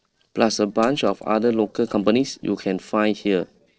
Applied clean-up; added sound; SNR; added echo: neural separator model SepFormer DNS4.